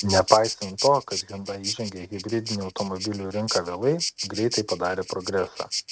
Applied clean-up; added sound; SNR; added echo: neural mask model RNNoise.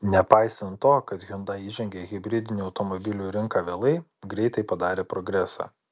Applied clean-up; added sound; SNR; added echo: none; none; none; none.